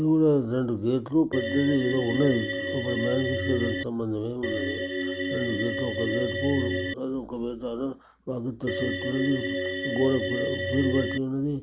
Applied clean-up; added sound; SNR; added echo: none; Organ; 2 dB; none.